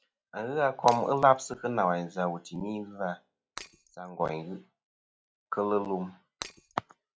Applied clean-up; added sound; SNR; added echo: classical method log-MMSE.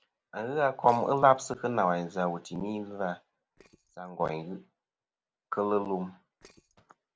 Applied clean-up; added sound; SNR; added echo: neural separator model SepFormer DNS4.